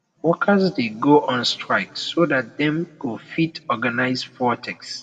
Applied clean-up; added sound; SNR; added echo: none; none; none; reverberation time 1.1 s.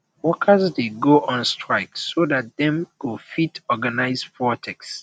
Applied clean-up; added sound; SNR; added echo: none; none; none; none.